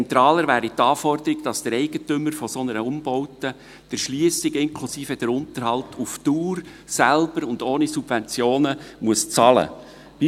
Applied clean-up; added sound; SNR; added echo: none; none; none; none.